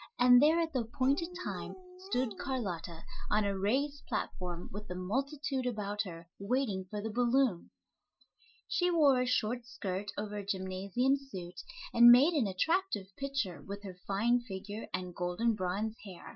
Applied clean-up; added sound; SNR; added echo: classical method spectral subtraction.